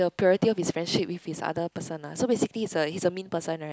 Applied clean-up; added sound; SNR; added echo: none; none; none; none.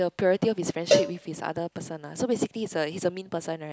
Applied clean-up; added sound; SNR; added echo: none; Cowbell; 2 dB; none.